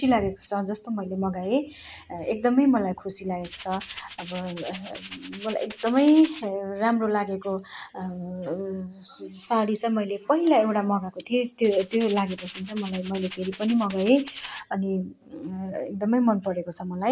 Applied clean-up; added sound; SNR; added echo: none; Rattle (instrument); 16 dB; none.